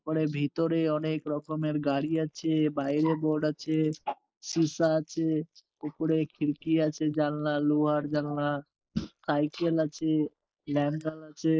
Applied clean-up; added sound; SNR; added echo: neural mask model Resemble Enhance denoiser.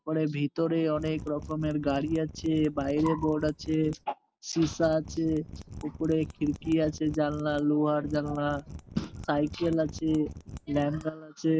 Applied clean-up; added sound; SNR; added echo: none; Mechanisms; 14 dB; none.